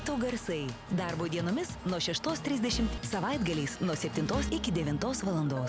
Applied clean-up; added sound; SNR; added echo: none; Engine; 16 dB; none.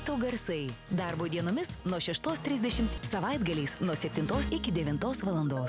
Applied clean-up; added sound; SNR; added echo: none; none; none; none.